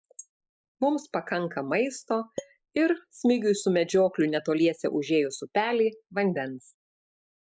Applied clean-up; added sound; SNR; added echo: neural mask model Resemble Enhance denoiser.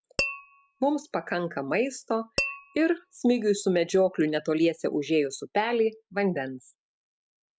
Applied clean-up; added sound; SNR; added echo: none; Tap / Glass; 9 dB; none.